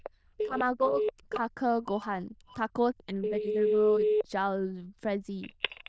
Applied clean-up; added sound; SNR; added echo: neural diffusion model UNIVERSE++.